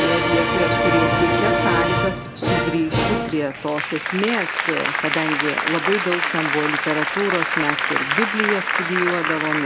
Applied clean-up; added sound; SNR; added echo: none; Applause; -2 dB; none.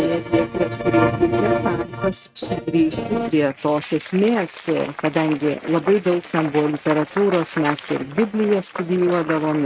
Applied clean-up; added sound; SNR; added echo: neural mask model RNNoise.